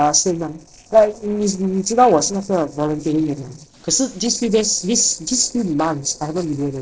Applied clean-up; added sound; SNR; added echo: neural separator model SepFormer DNS4.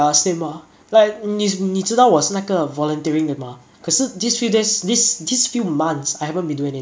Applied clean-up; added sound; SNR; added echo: none; none; none; none.